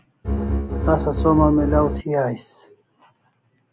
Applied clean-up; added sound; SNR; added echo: none; Bowed string instrument; 0 dB; none.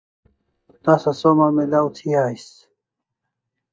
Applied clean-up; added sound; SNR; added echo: neural mask model DeepFilterNet 3.